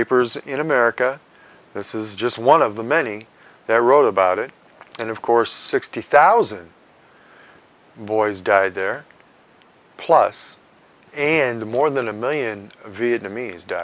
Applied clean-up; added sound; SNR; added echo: none; none; none; none.